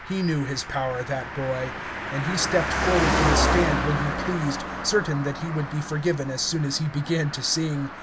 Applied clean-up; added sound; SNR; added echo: none; Car passing by; 2 dB; none.